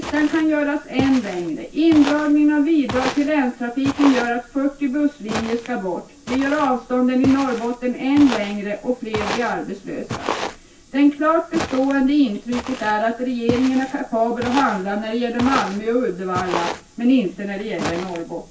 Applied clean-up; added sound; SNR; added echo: none; Walk, footsteps; 11 dB; reverberation time 0.2 s.